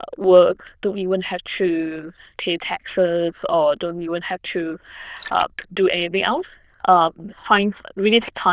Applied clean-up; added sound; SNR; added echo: neural diffusion model UNIVERSE++.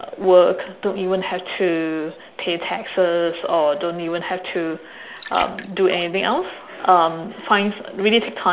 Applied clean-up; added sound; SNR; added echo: none; Water; 20 dB; none.